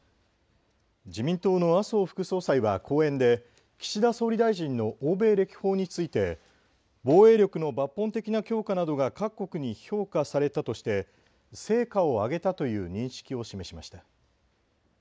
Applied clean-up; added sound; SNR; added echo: none; none; none; none.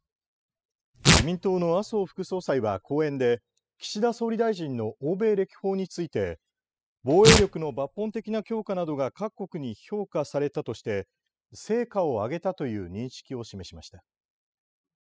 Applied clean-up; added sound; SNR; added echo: classical method spectral subtraction.